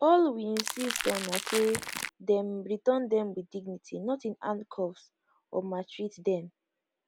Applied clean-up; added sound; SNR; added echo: none; Crackle; 4 dB; none.